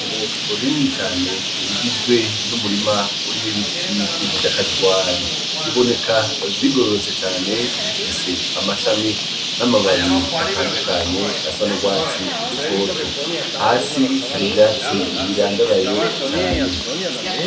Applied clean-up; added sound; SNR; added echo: none; Bird; 1 dB; none.